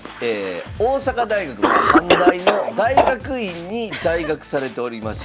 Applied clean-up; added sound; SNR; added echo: none; Cough; -1 dB; none.